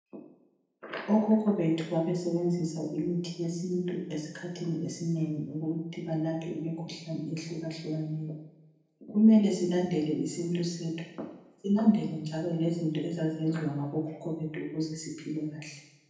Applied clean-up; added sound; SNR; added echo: none; none; none; reverberation time 0.9 s.